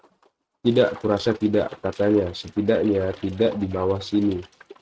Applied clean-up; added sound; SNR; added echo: neural mask model RNNoise.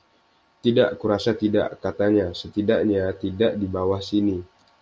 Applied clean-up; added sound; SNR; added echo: none; none; none; none.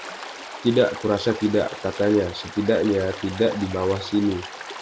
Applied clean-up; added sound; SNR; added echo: none; Stream; 13 dB; none.